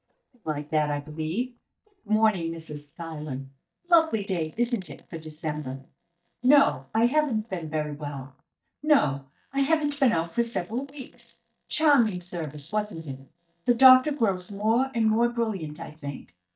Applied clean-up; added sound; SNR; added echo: neural mask model DeepFilterNet 3.